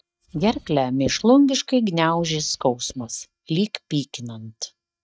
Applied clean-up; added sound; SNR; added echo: neural mask model DeepFilterNet 3.